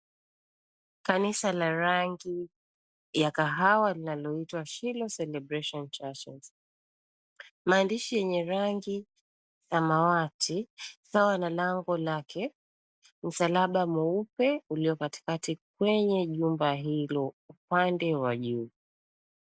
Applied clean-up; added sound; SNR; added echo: none; none; none; none.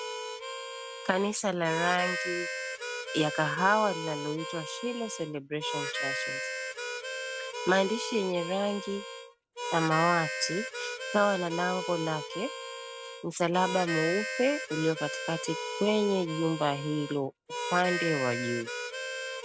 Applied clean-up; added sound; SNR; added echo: none; Harmonica; 5 dB; none.